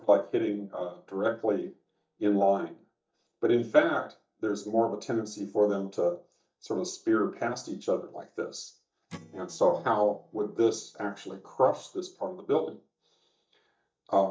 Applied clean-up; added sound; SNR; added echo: neural mask model DeepFilterNet 3.